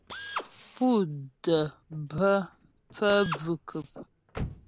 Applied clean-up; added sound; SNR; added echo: none; Slam / Car + Drill; 12 dB; none.